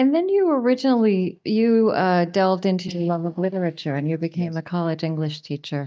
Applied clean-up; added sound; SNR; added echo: neural mask model DeepFilterNet 3.